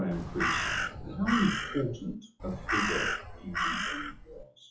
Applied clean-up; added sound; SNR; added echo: classical method WPE with log-MMSE.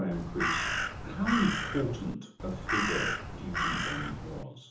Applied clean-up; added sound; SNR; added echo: none; Crow; -1 dB; reverberation time 1.2 s.